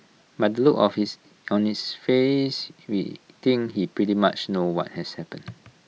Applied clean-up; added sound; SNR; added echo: none; none; none; none.